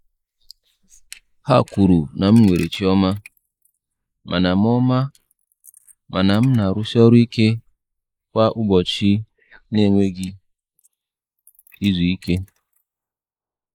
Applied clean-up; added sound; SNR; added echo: neural mask model Resemble Enhance denoiser.